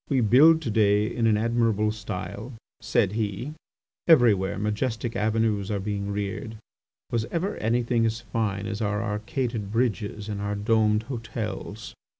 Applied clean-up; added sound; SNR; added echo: none; none; none; none.